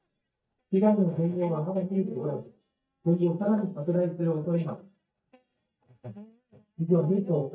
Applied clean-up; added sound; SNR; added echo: neural mask model DeepFilterNet 3.